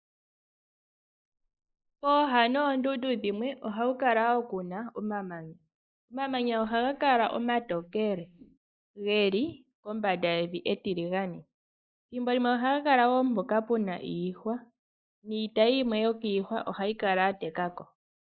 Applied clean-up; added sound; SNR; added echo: neural mask model Resemble Enhance denoiser.